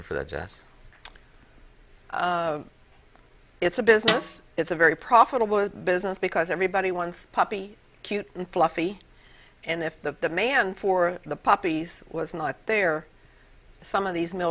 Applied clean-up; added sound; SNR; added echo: none; Snare drum; 2 dB; none.